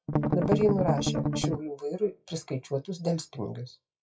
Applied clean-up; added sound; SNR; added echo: classical method WPE with log-MMSE.